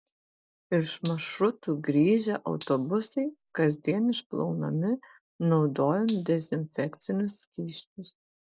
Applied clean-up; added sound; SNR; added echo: none; Gunshot, gunfire; 19 dB; none.